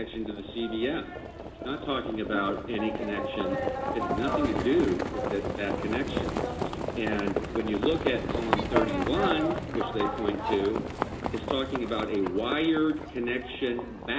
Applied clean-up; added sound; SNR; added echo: none; Livestock, farm animals, working animals; 2 dB; none.